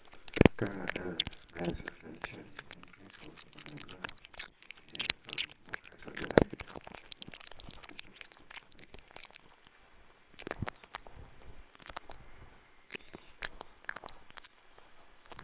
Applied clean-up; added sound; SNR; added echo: neural separator model SepFormer WHAMR!.